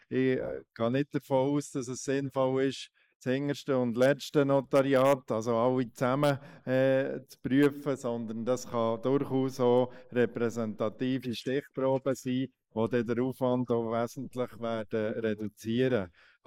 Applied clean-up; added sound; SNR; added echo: neural mask model Resemble Enhance denoiser.